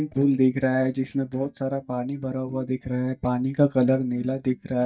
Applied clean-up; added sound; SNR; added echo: neural mask model DeepFilterNet 3.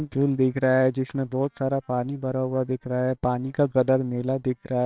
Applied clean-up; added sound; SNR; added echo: neural separator model SepFormer WHAMR!.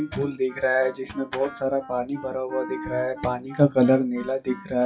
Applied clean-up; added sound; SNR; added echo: classical method WPE with log-MMSE.